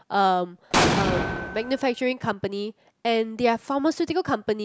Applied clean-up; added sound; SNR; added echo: none; Explosion; -1 dB; none.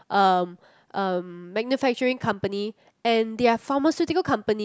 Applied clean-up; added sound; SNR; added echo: none; none; none; none.